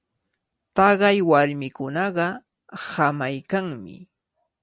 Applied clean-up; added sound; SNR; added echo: none; none; none; none.